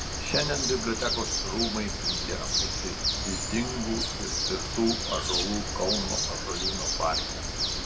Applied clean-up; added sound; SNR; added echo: none; Bird; -2 dB; reverberation time 1.1 s.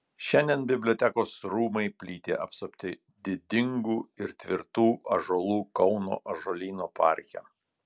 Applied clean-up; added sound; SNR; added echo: none; none; none; none.